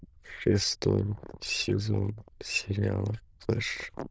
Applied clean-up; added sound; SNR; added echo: neural diffusion model UNIVERSE++.